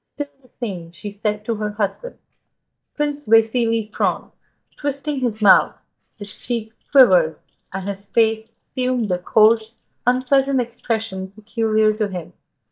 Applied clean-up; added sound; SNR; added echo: neural mask model DeepFilterNet 3.